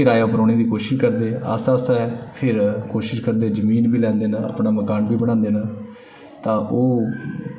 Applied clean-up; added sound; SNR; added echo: none; none; none; none.